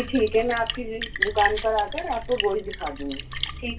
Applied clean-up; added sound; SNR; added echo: none; Splash, splatter; 6 dB; reverberation time 0.2 s.